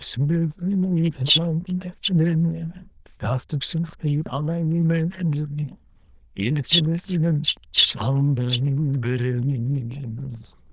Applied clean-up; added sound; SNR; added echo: neural diffusion model UNIVERSE++.